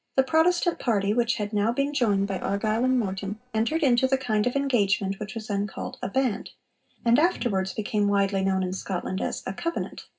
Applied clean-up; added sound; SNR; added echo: neural separator model SepFormer DNS4.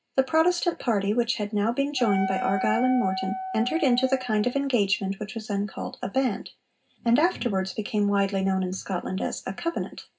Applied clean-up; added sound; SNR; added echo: none; Wind instrument, woodwind instrument; 7 dB; reverberation time 0.2 s.